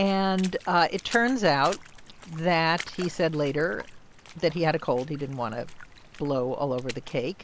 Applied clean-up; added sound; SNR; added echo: none; Water / Splash, splatter; 19 dB; none.